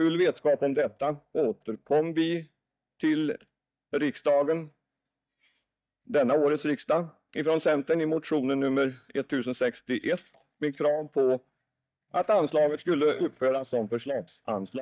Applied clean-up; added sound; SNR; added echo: neural mask model DeepFilterNet 3.